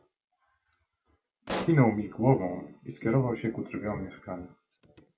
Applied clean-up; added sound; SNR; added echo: none; Explosion; 8 dB; none.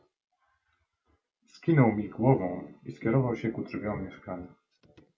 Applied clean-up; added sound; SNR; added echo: none; none; none; none.